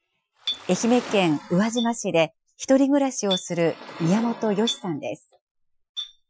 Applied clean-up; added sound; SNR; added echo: classical method Wiener filter.